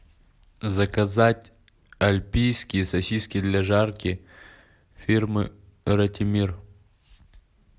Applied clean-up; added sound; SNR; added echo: none; none; none; none.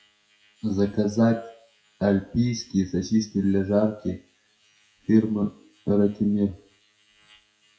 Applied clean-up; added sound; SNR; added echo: classical method WPE with log-MMSE.